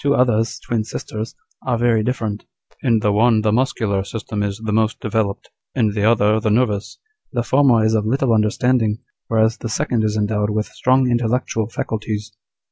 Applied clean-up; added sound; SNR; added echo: none; none; none; none.